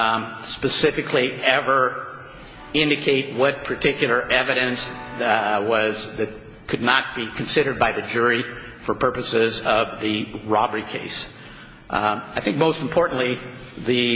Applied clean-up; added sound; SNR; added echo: none; Keyboard (musical); 18 dB; none.